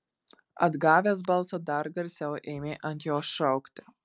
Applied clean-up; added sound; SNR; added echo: neural separator model SepFormer DNS4.